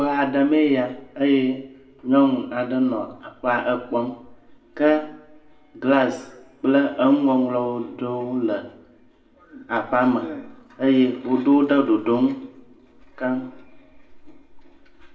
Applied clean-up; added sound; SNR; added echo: none; none; none; reverberation time 0.6 s.